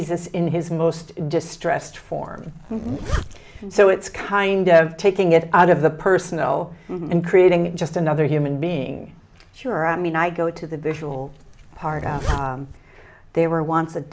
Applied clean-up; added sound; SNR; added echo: none; Zipper (clothing); 9 dB; none.